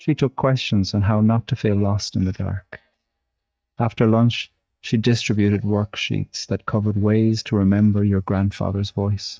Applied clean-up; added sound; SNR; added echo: neural mask model DeepFilterNet 3.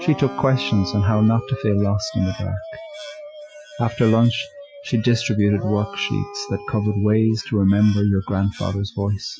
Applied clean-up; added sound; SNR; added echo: classical method Wiener filter.